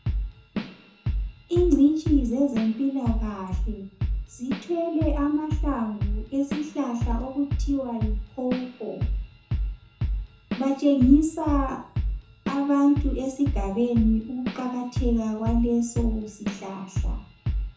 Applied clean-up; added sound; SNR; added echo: none; Drum / Drum kit; 3 dB; reverberation time 0.6 s.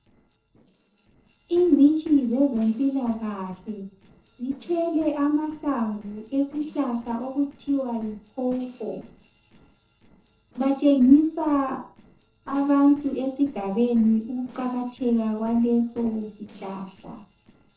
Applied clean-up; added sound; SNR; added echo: neural separator model SepFormer DNS4.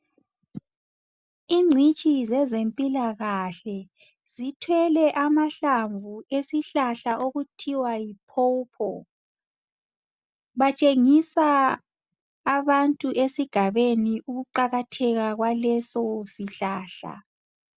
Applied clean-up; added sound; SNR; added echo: none; none; none; none.